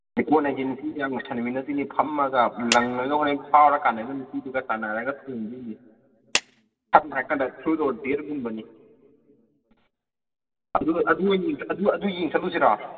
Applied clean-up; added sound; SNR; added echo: none; Clapping; 8 dB; reverberation time 1.7 s.